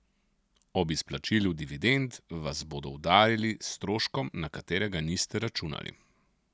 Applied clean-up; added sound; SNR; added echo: none; none; none; none.